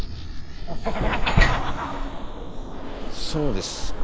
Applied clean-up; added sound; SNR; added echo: neural mask model Resemble Enhance denoiser.